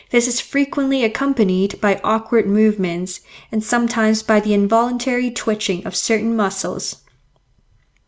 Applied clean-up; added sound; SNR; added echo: none; none; none; none.